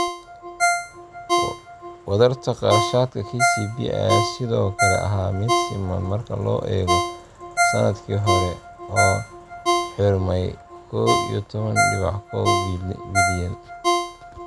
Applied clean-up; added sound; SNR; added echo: none; Ringtone; 0 dB; none.